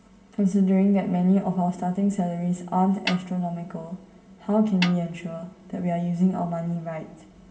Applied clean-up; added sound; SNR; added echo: none; Snare drum; 10 dB; reverberation time 2.3 s.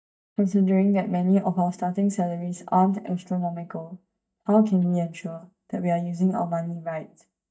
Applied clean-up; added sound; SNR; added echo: neural mask model DeepFilterNet 3.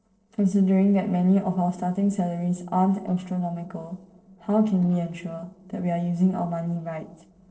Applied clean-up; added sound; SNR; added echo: neural separator model SepFormer DNS4.